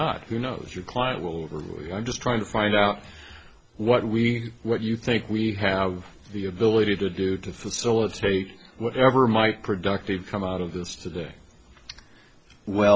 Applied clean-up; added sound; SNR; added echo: none; none; none; none.